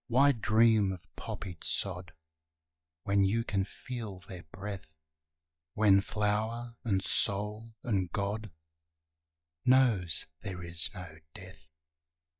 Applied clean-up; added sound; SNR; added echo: neural mask model DeepFilterNet 3.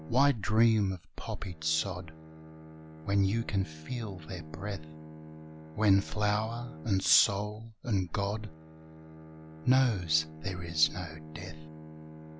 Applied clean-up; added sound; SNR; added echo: none; Bowed string instrument; 16 dB; none.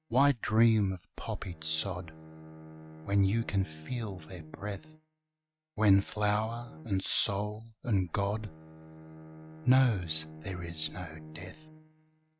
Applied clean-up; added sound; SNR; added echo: neural mask model RNNoise.